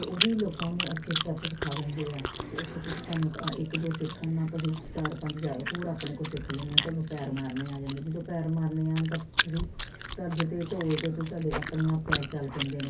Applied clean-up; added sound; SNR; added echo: none; Chewing, mastication; 1 dB; reverberation time 0.3 s.